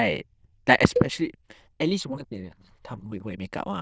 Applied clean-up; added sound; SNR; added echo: neural diffusion model UNIVERSE++.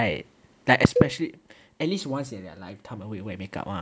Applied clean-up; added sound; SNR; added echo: none; Cowbell; 6 dB; none.